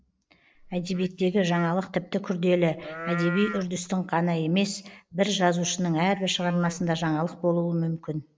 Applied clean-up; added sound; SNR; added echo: neural mask model Resemble Enhance denoiser.